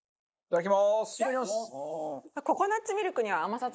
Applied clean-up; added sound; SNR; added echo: neural mask model Resemble Enhance denoiser.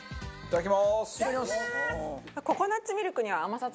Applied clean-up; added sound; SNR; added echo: none; Bowed string instrument; 19 dB; none.